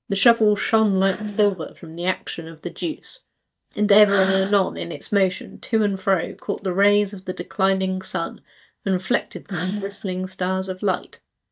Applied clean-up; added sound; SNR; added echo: neural mask model DeepFilterNet 3.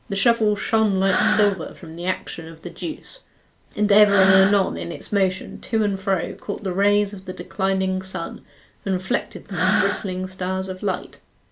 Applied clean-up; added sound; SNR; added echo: none; Breathing; 5 dB; none.